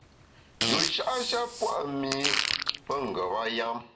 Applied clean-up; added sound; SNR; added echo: none; Fart; 1 dB; reverberation time 0.6 s.